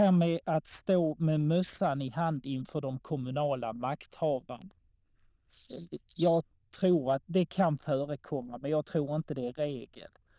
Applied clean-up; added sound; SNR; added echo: neural diffusion model UNIVERSE++.